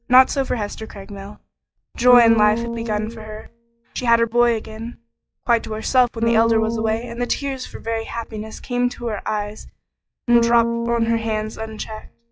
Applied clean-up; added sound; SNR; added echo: classical method log-MMSE.